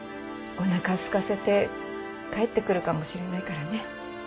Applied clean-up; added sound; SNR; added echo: none; none; none; none.